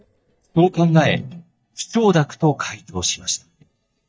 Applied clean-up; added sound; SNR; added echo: neural mask model DeepFilterNet 3.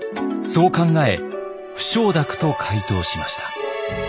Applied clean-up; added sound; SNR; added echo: none; none; none; none.